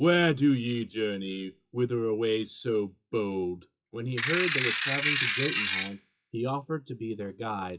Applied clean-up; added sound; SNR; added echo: classical method WPE with log-MMSE.